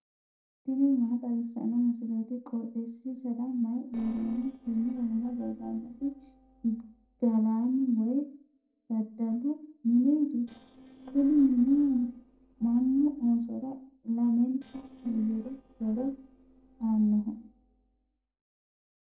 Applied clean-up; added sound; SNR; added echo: neural separator model SepFormer DNS4.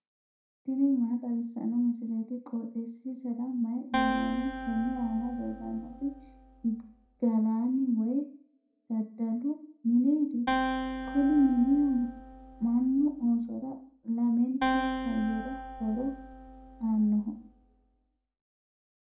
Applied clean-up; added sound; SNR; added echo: none; Acoustic guitar; 6 dB; reverberation time 0.4 s.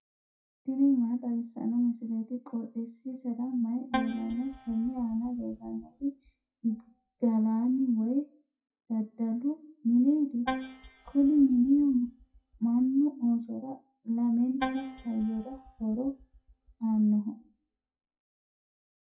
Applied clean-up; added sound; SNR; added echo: classical method WPE with log-MMSE.